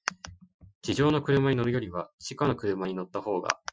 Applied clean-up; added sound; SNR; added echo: classical method Wiener filter.